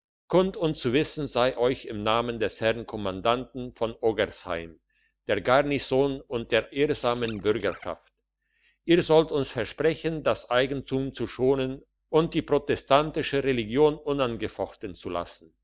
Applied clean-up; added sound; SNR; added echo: neural mask model DeepFilterNet 3.